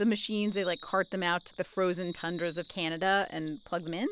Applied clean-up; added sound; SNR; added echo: none; Bird vocalization, bird call, bird song; 19 dB; none.